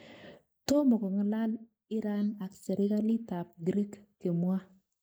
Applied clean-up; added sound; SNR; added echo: neural mask model Resemble Enhance denoiser.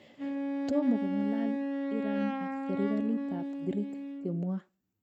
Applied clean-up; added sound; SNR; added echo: neural mask model RNNoise.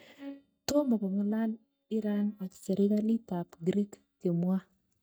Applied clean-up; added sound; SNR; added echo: neural mask model DeepFilterNet 3.